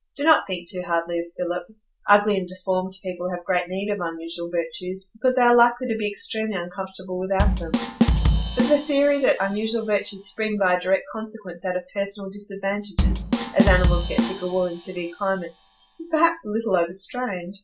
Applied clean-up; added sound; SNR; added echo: none; Bass drum / Drum kit; 0 dB; none.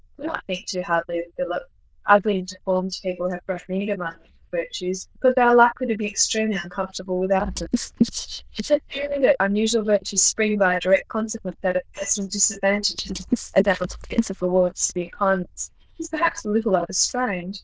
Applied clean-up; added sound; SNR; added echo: neural diffusion model UNIVERSE++.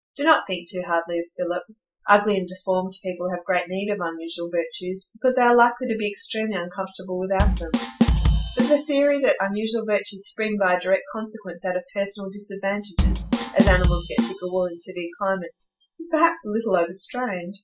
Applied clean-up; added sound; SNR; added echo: classical method spectral subtraction.